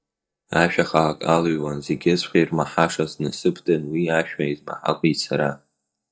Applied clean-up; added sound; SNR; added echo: neural mask model DeepFilterNet 3.